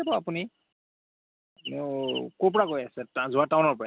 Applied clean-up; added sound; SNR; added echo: none; none; none; none.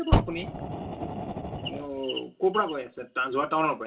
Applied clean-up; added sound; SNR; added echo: none; Fire; 1 dB; reverberation time 0.2 s.